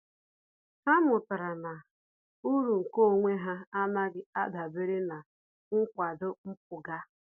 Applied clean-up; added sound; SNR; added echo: none; none; none; none.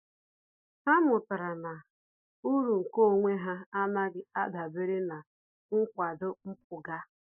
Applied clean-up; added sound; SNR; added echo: neural mask model Resemble Enhance denoiser.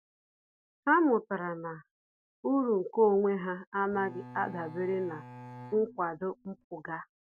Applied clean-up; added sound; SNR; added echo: none; Bowed string instrument; 16 dB; none.